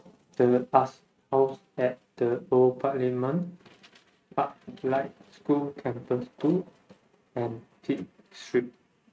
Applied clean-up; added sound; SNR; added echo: neural mask model RNNoise.